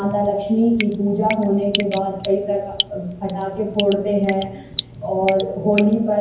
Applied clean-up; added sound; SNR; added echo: none; Drip; 11 dB; reverberation time 0.9 s.